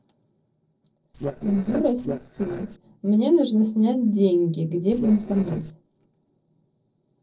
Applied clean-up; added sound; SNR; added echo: neural separator model SepFormer DNS4.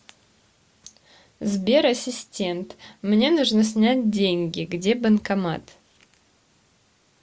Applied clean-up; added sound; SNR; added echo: none; none; none; none.